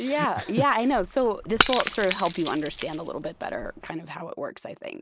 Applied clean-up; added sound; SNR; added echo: none; Shatter / Crushing; 5 dB; none.